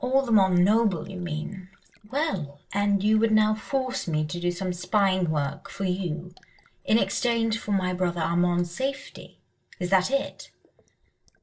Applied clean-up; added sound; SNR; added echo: neural separator model SepFormer DNS4.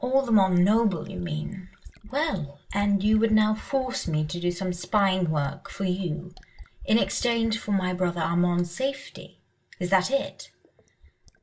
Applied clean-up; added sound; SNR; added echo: none; Fill (with liquid); 20 dB; reverberation time 0.2 s.